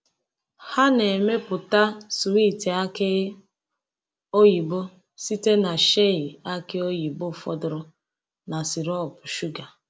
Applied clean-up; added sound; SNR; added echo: none; none; none; none.